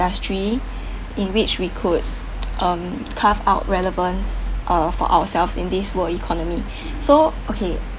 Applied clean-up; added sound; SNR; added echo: none; none; none; none.